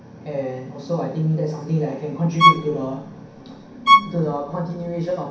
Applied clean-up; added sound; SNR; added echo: none; Bowed string instrument; -4 dB; reverberation time 0.6 s.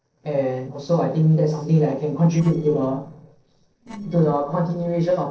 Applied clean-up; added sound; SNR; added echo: neural separator model SepFormer DNS4.